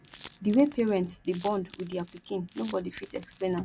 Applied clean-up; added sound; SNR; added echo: none; Coin (dropping); 15 dB; none.